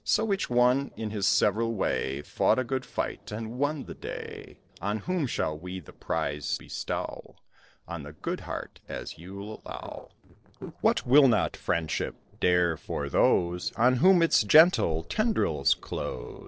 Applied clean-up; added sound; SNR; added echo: neural separator model SepFormer DNS4.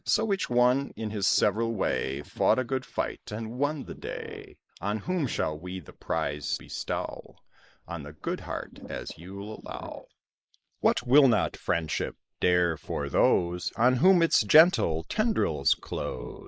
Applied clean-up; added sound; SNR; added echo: neural mask model Resemble Enhance denoiser.